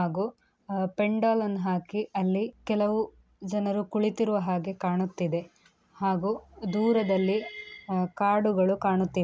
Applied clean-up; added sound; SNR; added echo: none; none; none; none.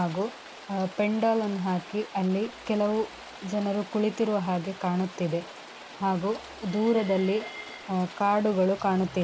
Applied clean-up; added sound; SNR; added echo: none; Rain; 16 dB; none.